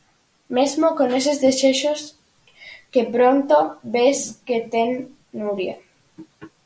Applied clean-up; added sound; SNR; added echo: none; none; none; none.